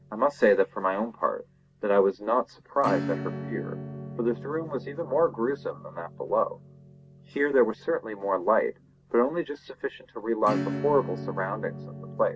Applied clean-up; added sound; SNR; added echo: none; Acoustic guitar / Strum; 11 dB; none.